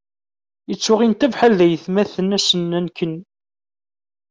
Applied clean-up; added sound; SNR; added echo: none; none; none; none.